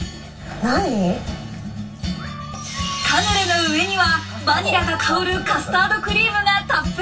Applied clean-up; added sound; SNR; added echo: none; none; none; reverberation time 0.2 s.